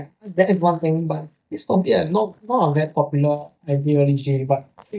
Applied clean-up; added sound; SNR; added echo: neural mask model DeepFilterNet 3.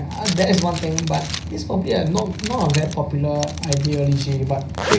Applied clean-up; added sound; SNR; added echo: none; Zipper (clothing); 10 dB; reverberation time 0.4 s.